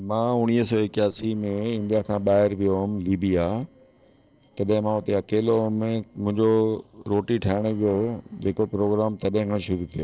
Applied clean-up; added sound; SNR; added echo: neural separator model SepFormer DNS4.